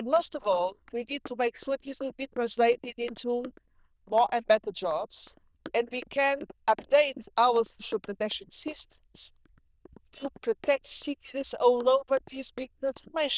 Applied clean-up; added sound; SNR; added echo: neural diffusion model UNIVERSE++.